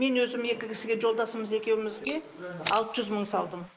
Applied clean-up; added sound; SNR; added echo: neural mask model Resemble Enhance denoiser.